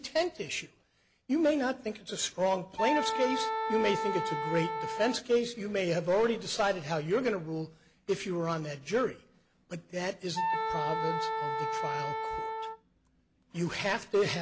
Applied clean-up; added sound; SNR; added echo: none; Wind instrument, woodwind instrument; 2 dB; none.